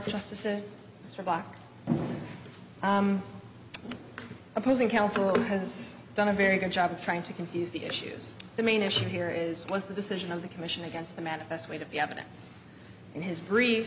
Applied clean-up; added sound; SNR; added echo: none; none; none; none.